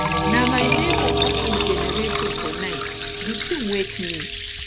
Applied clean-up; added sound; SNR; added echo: none; Bell + Liquid; -4 dB; none.